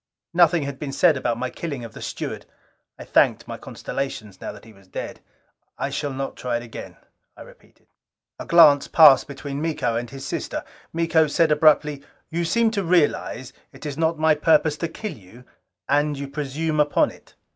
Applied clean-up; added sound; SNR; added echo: none; none; none; none.